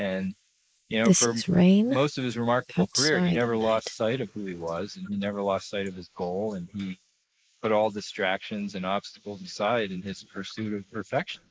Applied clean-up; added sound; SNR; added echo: neural mask model Resemble Enhance denoiser.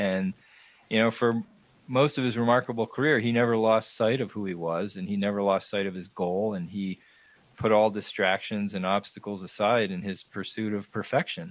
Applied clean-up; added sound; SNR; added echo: none; none; none; none.